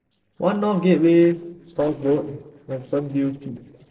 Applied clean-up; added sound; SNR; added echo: neural separator model SepFormer DNS4.